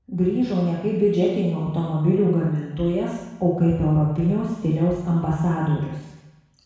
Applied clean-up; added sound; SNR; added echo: none; none; none; reverberation time 1.1 s.